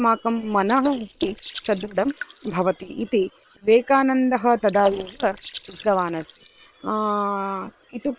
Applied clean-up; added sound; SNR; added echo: neural separator model SepFormer WHAM!.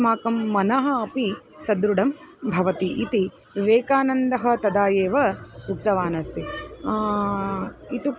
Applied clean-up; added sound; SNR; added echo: none; none; none; none.